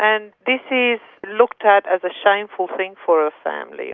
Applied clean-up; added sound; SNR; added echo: none; none; none; none.